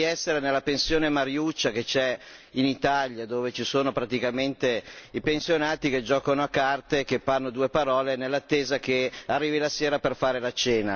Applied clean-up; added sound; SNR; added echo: none; none; none; none.